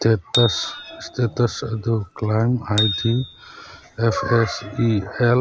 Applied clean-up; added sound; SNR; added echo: none; Bicycle bell; 10 dB; none.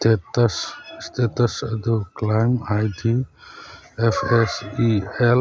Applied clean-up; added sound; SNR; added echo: none; none; none; none.